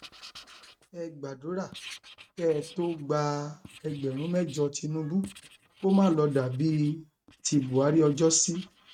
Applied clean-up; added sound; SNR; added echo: neural mask model RNNoise.